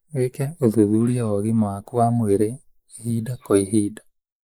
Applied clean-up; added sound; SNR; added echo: neural mask model Resemble Enhance denoiser.